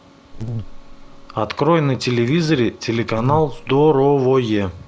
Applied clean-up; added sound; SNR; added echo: none; Buzz; 11 dB; none.